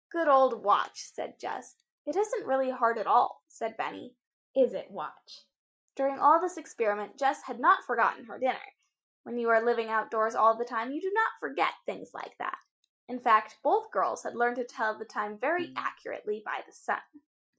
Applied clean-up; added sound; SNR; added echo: classical method Wiener filter.